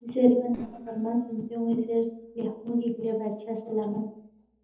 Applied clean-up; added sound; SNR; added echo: neural separator model SepFormer DNS4.